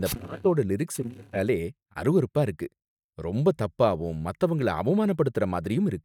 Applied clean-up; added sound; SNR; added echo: neural mask model DeepFilterNet 3.